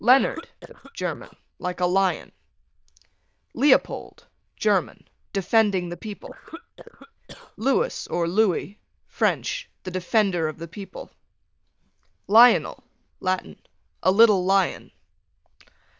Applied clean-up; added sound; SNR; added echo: neural diffusion model UNIVERSE++.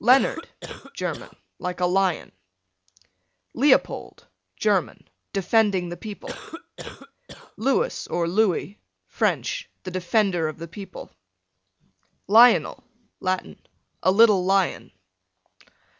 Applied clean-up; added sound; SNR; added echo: none; Cough; 12 dB; none.